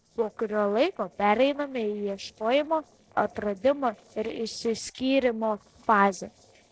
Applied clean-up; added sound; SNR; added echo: neural separator model SepFormer DNS4.